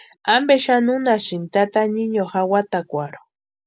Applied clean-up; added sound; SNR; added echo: none; none; none; none.